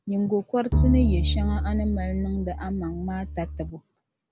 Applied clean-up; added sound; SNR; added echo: none; Bowed string instrument; -1 dB; none.